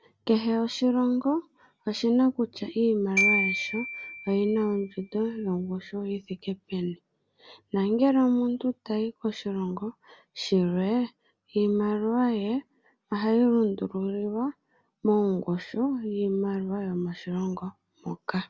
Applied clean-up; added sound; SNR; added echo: none; Glockenspiel; 4 dB; none.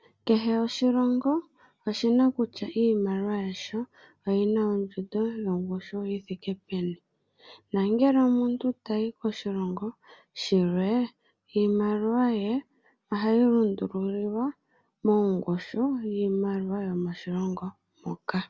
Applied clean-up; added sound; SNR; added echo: none; none; none; none.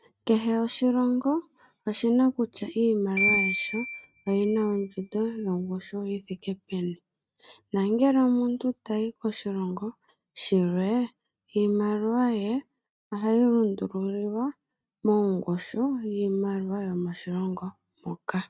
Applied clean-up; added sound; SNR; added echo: neural mask model RNNoise.